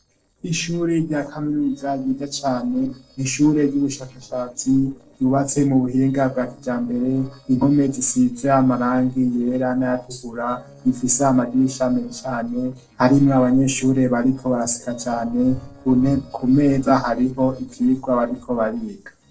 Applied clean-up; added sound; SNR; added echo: neural separator model SepFormer DNS4.